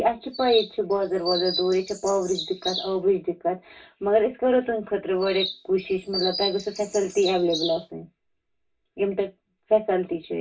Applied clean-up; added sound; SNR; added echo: none; Chirp, tweet; 9 dB; reverberation time 0.2 s.